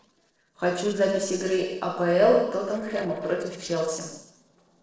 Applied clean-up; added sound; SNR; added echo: neural separator model SepFormer DNS4.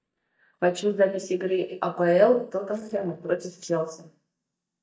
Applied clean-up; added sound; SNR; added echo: neural mask model DeepFilterNet 3.